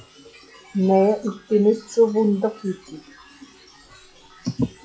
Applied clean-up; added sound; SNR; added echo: classical method log-MMSE.